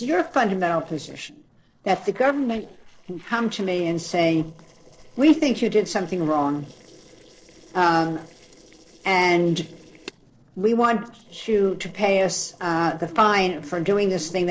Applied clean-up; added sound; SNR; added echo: neural separator model SepFormer DNS4.